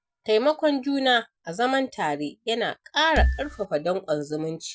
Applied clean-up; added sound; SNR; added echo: none; Marimba, xylophone; -1 dB; none.